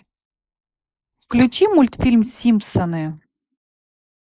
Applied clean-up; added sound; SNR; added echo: neural mask model Resemble Enhance denoiser.